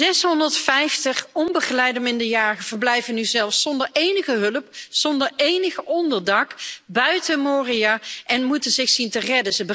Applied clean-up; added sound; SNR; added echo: none; none; none; none.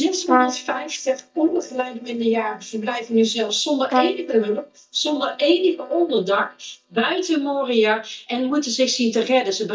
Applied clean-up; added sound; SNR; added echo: neural mask model DeepFilterNet 3.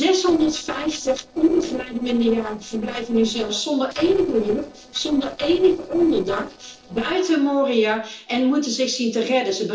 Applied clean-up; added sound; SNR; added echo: neural separator model SepFormer DNS4.